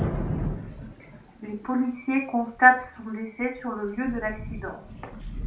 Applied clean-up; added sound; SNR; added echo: none; Thunder / Rain; 8 dB; reverberation time 0.3 s.